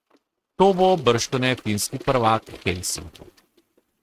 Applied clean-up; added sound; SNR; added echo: neural mask model RNNoise.